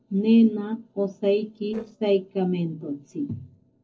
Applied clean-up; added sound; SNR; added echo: neural separator model SepFormer DNS4.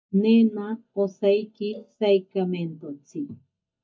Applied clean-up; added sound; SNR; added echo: neural mask model DeepFilterNet 3.